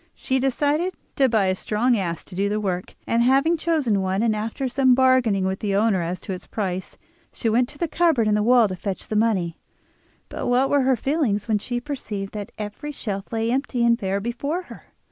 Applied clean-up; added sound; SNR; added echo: none; none; none; none.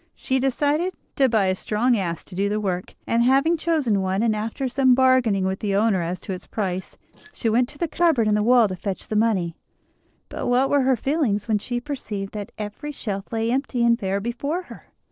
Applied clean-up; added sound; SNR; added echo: neural separator model SepFormer DNS4.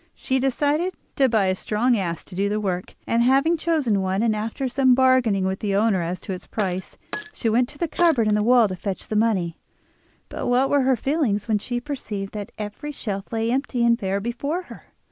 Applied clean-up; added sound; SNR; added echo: none; Glass; 15 dB; none.